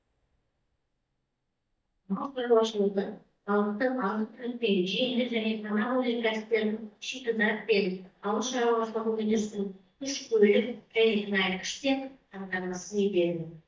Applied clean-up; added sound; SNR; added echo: neural mask model DeepFilterNet 3.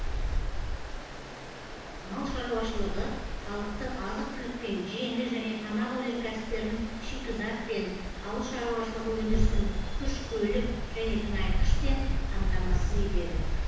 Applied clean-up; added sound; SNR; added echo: none; Stream; -4 dB; reverberation time 1.1 s.